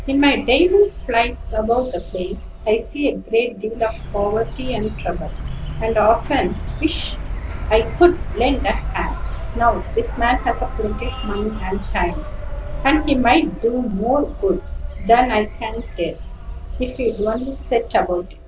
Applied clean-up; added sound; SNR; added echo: none; Insect; 7 dB; none.